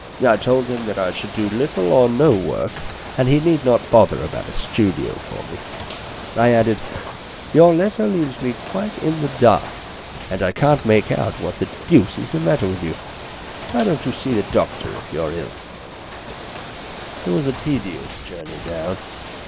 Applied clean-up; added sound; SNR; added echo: none; Ocean / Boat, Water vehicle; 13 dB; none.